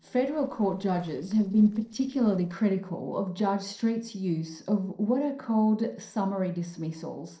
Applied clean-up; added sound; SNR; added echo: neural separator model SepFormer DNS4.